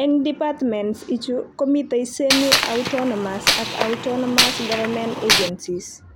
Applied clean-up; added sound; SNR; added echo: none; Gunshot, gunfire; -1 dB; none.